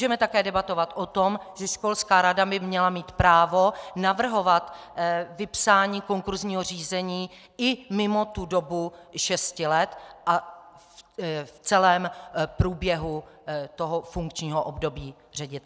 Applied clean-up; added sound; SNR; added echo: none; none; none; none.